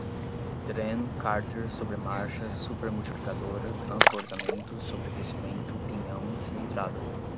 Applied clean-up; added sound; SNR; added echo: none; Splash, splatter; -4 dB; none.